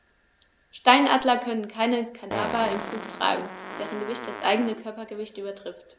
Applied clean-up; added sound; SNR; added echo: none; Fart; 13 dB; none.